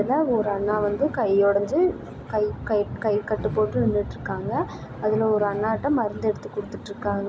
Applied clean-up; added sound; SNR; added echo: none; Cough; 19 dB; none.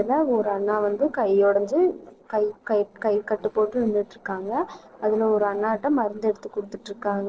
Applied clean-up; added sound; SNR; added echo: neural separator model SepFormer DNS4.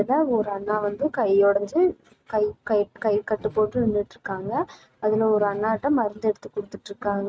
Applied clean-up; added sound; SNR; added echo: neural mask model RNNoise.